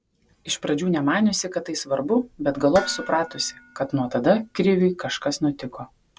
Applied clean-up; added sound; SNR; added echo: none; Dishes, pots, and pans; 15 dB; none.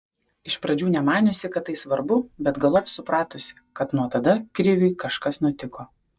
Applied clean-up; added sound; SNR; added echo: neural mask model DeepFilterNet 3.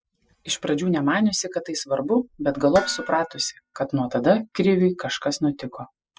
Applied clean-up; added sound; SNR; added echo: classical method spectral subtraction.